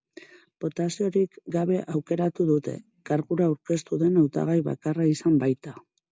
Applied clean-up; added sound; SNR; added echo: none; none; none; none.